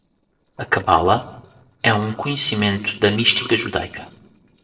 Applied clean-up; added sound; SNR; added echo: neural separator model SepFormer DNS4.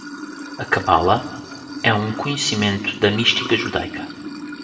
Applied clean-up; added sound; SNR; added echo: none; Sink (filling or washing) / Water; 11 dB; reverberation time 1.1 s.